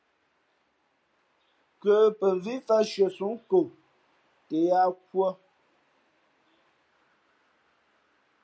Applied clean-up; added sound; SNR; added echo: none; none; none; none.